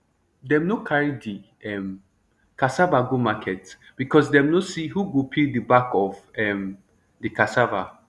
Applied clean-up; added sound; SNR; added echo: none; none; none; none.